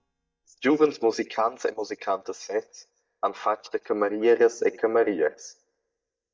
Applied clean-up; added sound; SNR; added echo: neural mask model DeepFilterNet 3.